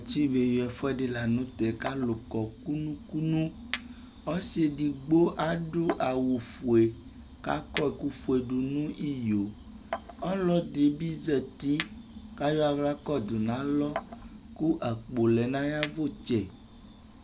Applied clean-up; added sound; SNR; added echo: none; Chink, clink; 9 dB; none.